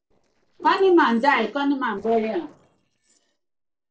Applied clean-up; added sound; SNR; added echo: neural separator model SepFormer DNS4.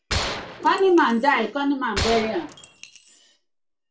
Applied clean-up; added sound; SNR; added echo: none; Gunshot, gunfire; 9 dB; reverberation time 0.2 s.